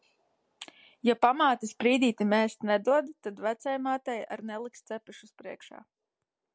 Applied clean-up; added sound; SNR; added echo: none; none; none; none.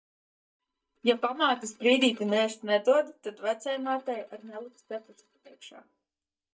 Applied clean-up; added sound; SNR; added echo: neural mask model DeepFilterNet 3.